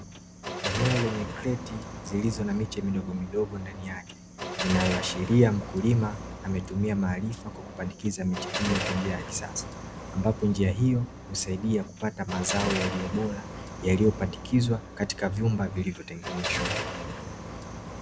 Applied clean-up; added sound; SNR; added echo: none; Car; 7 dB; none.